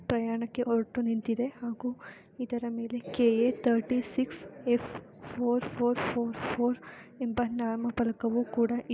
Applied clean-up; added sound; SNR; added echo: none; none; none; none.